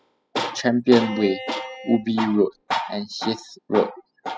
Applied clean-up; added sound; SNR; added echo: classical method spectral subtraction.